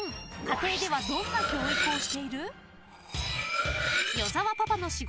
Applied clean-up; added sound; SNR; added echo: none; Cutlery, silverware; 1 dB; none.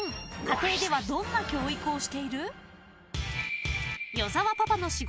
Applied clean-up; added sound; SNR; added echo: none; none; none; none.